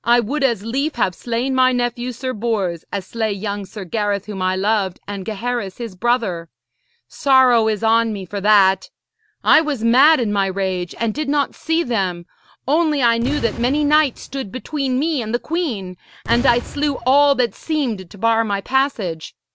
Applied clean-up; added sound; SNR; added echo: none; Boom; 14 dB; none.